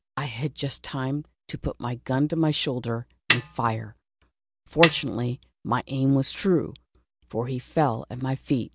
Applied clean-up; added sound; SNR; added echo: none; Snare drum; 1 dB; none.